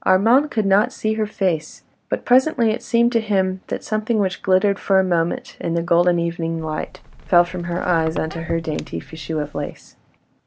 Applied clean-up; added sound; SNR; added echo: none; Squeak; 17 dB; none.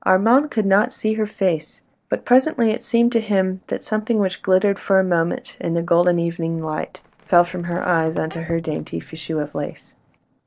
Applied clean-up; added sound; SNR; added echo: neural separator model SepFormer DNS4.